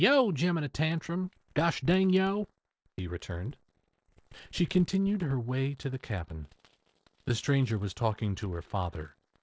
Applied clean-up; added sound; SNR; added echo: neural separator model SepFormer DNS4.